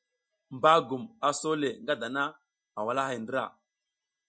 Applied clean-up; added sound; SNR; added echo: classical method Wiener filter.